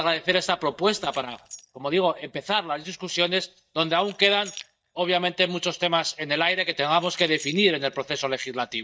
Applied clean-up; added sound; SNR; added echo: neural mask model DeepFilterNet 3.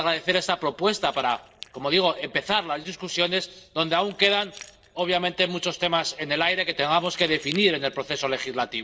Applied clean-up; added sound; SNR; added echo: neural separator model SepFormer DNS4.